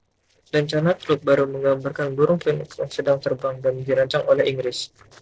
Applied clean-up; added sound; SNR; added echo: neural separator model SepFormer DNS4.